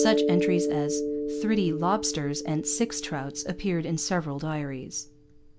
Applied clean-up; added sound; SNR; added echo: none; Mallet percussion; 2 dB; none.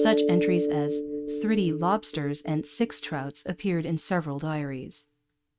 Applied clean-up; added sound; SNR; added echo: neural mask model RNNoise.